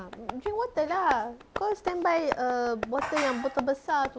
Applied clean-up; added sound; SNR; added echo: none; Tap; 11 dB; none.